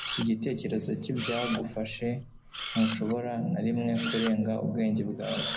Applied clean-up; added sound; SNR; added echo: none; Camera; 8 dB; reverberation time 0.4 s.